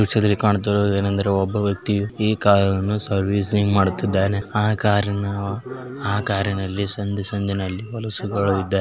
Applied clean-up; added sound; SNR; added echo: none; none; none; none.